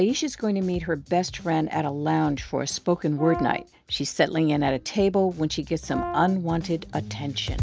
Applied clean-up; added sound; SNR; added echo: none; Brass instrument; 10 dB; none.